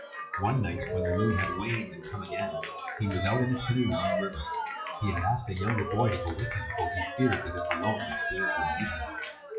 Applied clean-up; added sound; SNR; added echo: classical method WPE with log-MMSE.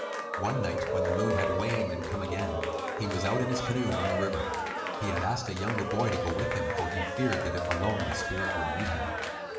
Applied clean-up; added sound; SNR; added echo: none; Cheering; 0 dB; reverberation time 0.7 s.